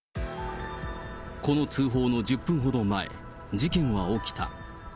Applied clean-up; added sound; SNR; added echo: none; none; none; none.